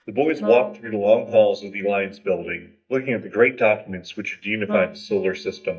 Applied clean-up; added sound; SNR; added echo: neural mask model DeepFilterNet 3.